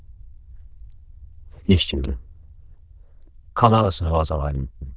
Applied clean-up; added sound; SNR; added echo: neural diffusion model UNIVERSE++.